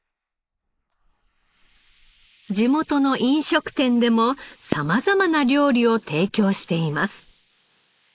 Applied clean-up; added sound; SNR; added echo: neural mask model Resemble Enhance denoiser.